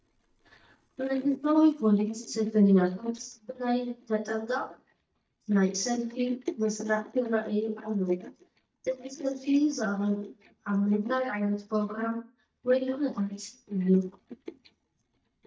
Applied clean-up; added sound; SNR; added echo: neural mask model DeepFilterNet 3.